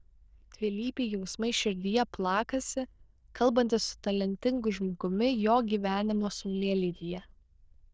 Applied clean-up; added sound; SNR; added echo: neural diffusion model UNIVERSE++.